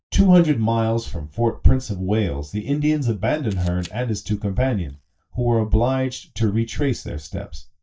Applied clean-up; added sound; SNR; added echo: neural mask model DeepFilterNet 3.